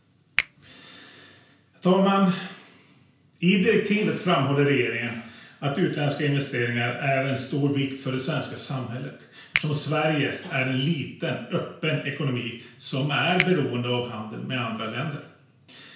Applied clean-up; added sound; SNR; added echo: none; Finger snapping; 10 dB; reverberation time 0.5 s.